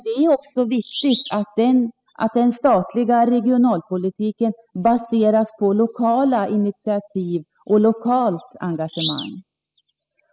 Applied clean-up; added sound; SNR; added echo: classical method spectral subtraction.